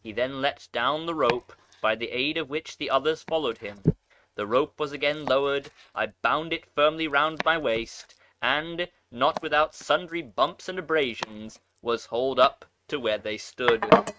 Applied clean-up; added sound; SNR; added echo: neural mask model RNNoise.